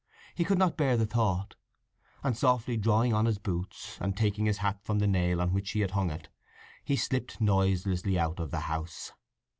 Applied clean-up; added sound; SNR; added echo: none; none; none; none.